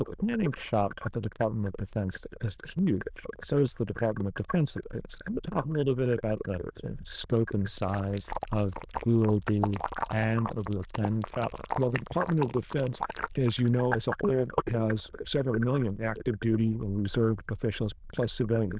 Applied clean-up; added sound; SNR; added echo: neural diffusion model UNIVERSE++.